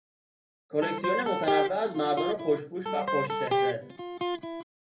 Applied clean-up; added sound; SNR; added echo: none; Electric guitar; -1 dB; reverberation time 0.3 s.